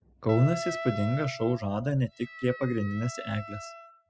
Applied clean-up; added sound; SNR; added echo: classical method spectral subtraction.